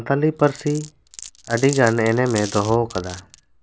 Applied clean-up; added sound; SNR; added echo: none; Glass; 16 dB; none.